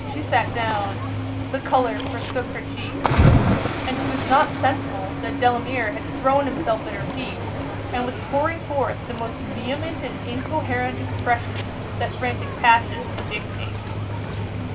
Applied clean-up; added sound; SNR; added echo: none; Cricket / Waves, surf; 0 dB; reverberation time 2.0 s.